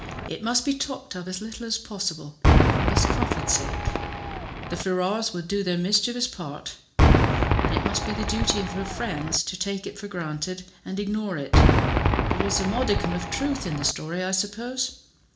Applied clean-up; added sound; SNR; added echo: none; Cheering / Fireworks; -4 dB; reverberation time 0.4 s.